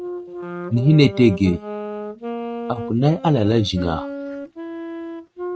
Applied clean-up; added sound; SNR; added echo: neural mask model RNNoise.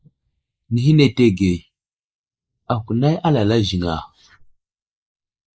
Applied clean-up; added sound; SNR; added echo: neural mask model Resemble Enhance denoiser.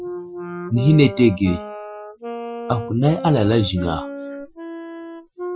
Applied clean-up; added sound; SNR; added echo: classical method Wiener filter.